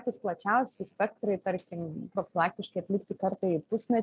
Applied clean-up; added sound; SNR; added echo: none; none; none; none.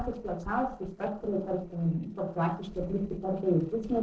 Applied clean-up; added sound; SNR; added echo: neural separator model SepFormer DNS4.